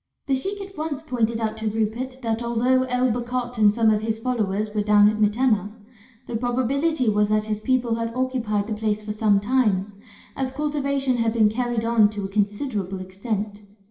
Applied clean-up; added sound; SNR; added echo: none; none; none; reverberation time 0.8 s.